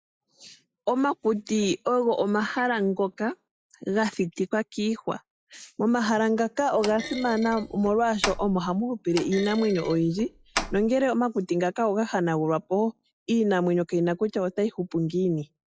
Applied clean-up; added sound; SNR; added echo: classical method log-MMSE.